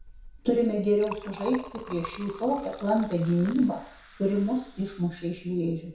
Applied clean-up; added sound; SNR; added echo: none; Liquid; 17 dB; reverberation time 0.6 s.